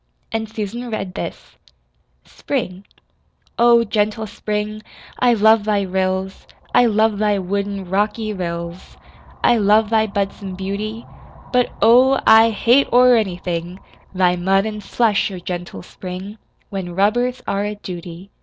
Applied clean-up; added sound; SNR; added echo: none; none; none; none.